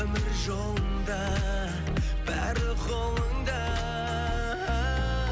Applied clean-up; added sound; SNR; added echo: none; none; none; none.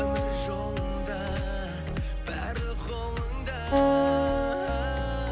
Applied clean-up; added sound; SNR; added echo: none; Acoustic guitar; -1 dB; none.